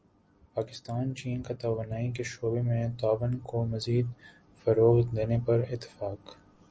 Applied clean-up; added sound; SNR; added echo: none; none; none; none.